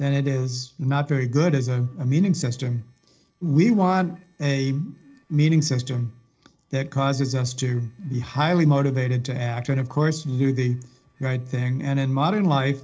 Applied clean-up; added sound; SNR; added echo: neural separator model SepFormer DNS4.